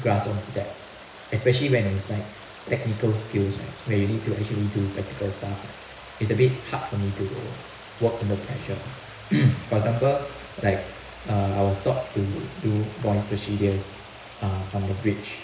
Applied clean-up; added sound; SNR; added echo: none; Stream; 18 dB; reverberation time 1.0 s.